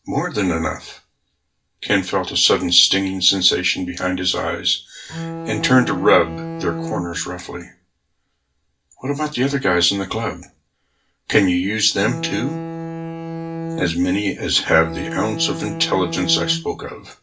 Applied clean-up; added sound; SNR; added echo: none; Bowed string instrument; 7 dB; reverberation time 0.2 s.